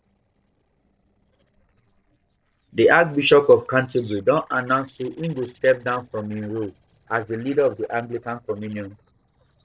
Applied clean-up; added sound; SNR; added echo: neural separator model SepFormer DNS4.